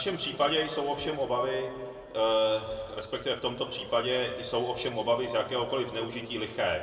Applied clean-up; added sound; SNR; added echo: none; none; none; reverberation time 1.8 s.